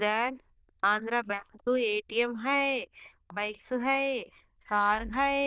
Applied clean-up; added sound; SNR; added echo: neural diffusion model UNIVERSE++.